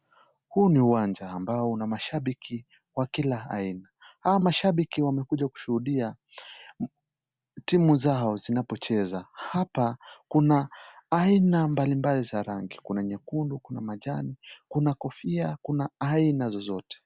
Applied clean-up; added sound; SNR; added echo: none; none; none; none.